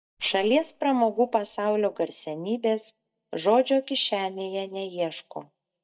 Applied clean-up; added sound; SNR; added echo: neural mask model DeepFilterNet 3.